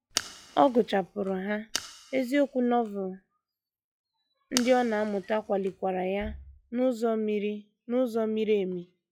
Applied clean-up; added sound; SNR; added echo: classical method log-MMSE.